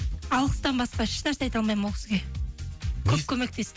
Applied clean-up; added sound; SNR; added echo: none; none; none; none.